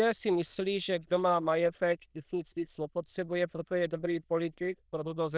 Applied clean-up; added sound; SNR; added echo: neural diffusion model UNIVERSE++.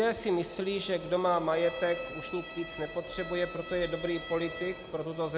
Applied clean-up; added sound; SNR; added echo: none; Bowed string instrument; 13 dB; none.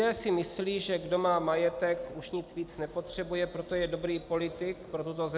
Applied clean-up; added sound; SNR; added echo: none; none; none; none.